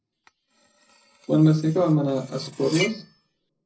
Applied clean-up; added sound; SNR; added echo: none; Cutlery, silverware; 15 dB; reverberation time 0.4 s.